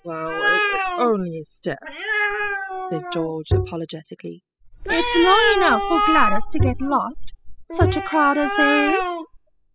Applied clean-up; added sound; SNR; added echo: classical method spectral subtraction.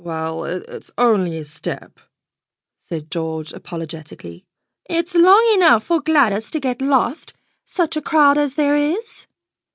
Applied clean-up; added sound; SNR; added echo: none; none; none; none.